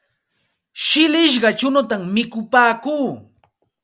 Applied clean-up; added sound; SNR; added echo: none; none; none; none.